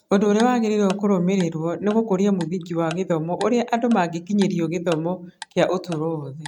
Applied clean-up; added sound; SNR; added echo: neural mask model RNNoise.